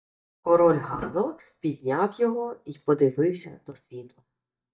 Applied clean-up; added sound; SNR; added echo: neural mask model DeepFilterNet 3.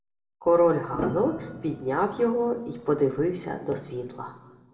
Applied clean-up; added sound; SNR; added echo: none; Piano; 11 dB; reverberation time 1.6 s.